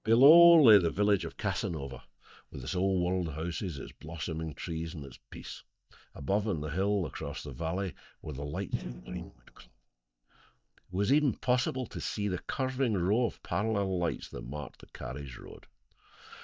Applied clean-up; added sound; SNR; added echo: neural mask model DeepFilterNet 3.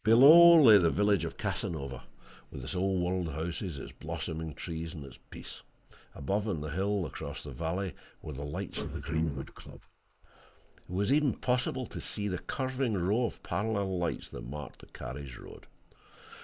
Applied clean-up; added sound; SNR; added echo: neural mask model Resemble Enhance denoiser.